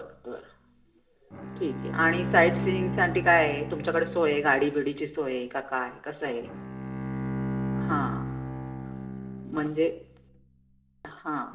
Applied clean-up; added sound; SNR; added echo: none; Bowed string instrument; 6 dB; reverberation time 0.5 s.